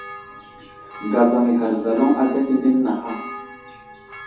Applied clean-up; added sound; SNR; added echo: none; Church bell; 16 dB; reverberation time 0.6 s.